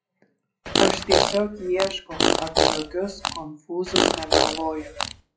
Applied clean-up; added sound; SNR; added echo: classical method WPE with log-MMSE.